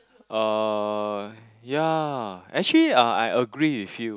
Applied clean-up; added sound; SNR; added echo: none; none; none; none.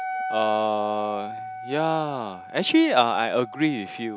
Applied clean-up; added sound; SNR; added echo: none; Wind instrument, woodwind instrument; 8 dB; none.